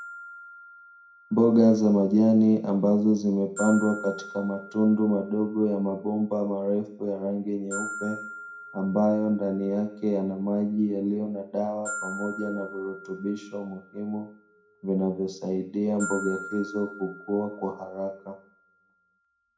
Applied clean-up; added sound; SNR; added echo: none; Glockenspiel; 16 dB; reverberation time 0.4 s.